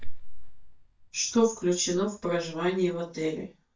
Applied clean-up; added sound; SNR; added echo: neural mask model DeepFilterNet 3.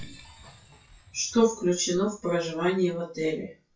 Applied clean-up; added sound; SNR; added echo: classical method WPE with log-MMSE.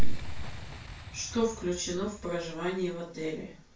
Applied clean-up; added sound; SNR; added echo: none; Boom; 17 dB; reverberation time 0.3 s.